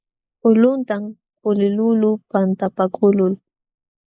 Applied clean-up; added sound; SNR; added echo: neural mask model Resemble Enhance denoiser.